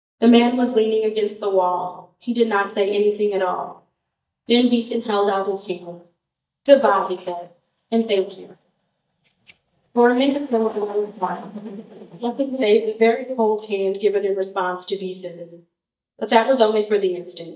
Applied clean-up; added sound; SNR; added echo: neural mask model DeepFilterNet 3.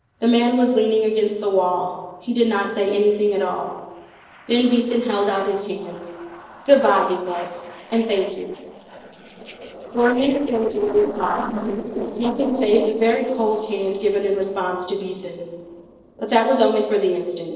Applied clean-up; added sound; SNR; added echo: neural separator model SepFormer DNS4.